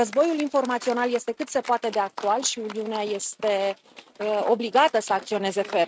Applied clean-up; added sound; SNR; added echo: neural mask model RNNoise.